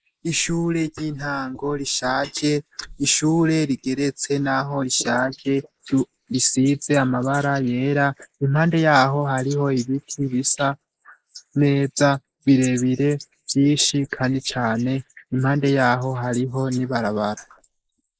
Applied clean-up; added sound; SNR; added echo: neural mask model Resemble Enhance denoiser.